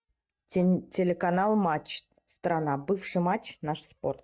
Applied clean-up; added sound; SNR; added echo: neural mask model DeepFilterNet 3.